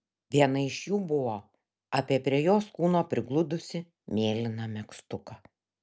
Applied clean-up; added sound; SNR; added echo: none; none; none; none.